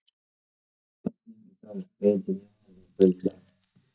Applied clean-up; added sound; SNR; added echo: neural mask model DeepFilterNet 3.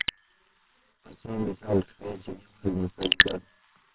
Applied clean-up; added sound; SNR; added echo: neural separator model SepFormer WHAMR!.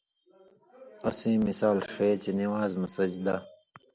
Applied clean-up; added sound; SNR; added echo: none; none; none; none.